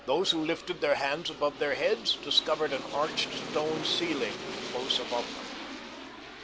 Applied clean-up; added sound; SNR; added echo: none; Aircraft; 9 dB; none.